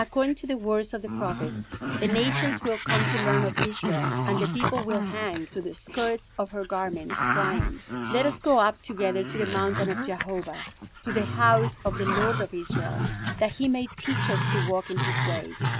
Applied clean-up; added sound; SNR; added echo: none; Growling; 1 dB; none.